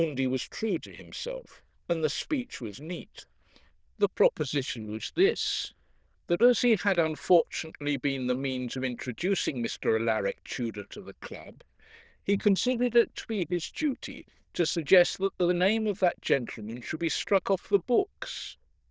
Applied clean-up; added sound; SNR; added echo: neural diffusion model UNIVERSE++.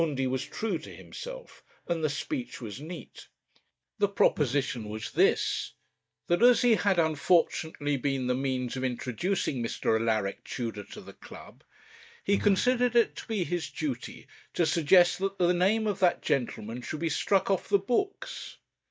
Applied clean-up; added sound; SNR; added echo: neural mask model DeepFilterNet 3.